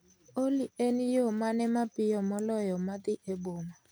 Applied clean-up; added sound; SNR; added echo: none; none; none; none.